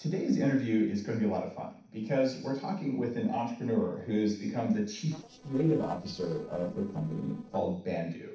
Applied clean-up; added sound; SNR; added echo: neural separator model SepFormer DNS4.